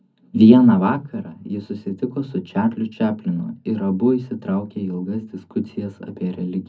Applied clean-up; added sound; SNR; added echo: none; none; none; reverberation time 0.4 s.